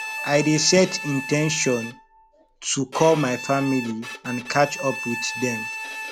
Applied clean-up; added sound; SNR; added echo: none; Bowed string instrument; 10 dB; none.